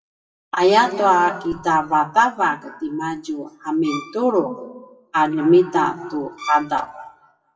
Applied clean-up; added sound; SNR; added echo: classical method WPE with log-MMSE.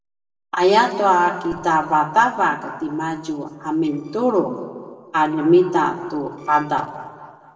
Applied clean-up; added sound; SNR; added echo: neural separator model SepFormer DNS4.